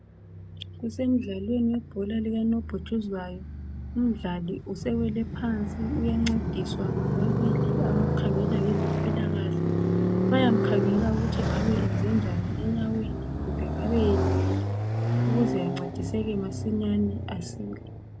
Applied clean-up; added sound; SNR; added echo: none; Motorcycle; -2 dB; none.